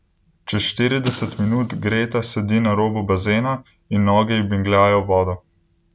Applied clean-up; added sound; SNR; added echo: none; Explosion; 17 dB; none.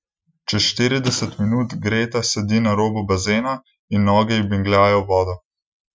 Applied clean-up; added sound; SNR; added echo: classical method Wiener filter.